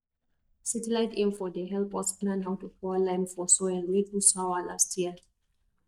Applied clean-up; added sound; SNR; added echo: neural mask model DeepFilterNet 3.